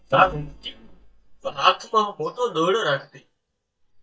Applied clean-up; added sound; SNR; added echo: neural mask model DeepFilterNet 3.